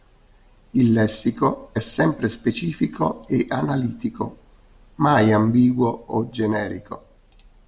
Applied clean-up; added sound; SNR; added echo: none; none; none; none.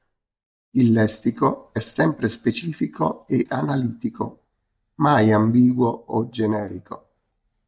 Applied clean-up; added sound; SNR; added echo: neural mask model DeepFilterNet 3.